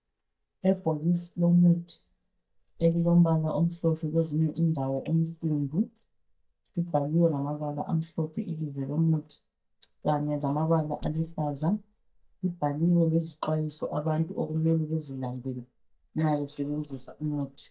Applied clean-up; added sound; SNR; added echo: neural mask model DeepFilterNet 3.